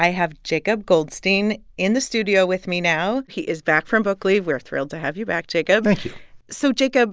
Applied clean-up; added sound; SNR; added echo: none; none; none; none.